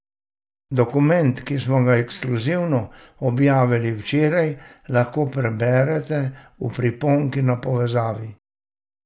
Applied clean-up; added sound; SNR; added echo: none; none; none; none.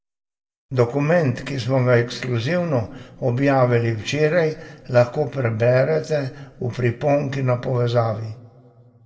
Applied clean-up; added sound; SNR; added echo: none; none; none; reverberation time 0.8 s.